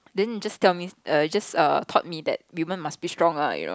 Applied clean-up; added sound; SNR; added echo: none; none; none; none.